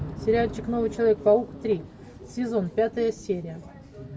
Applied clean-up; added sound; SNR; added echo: none; Thunder / Rain; 15 dB; none.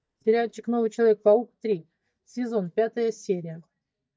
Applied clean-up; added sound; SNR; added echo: neural mask model DeepFilterNet 3.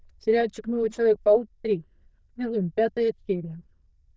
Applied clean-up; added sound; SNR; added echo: neural diffusion model UNIVERSE++.